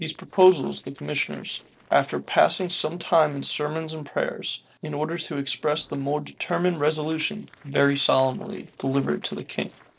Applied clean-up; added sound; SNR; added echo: neural separator model SepFormer DNS4.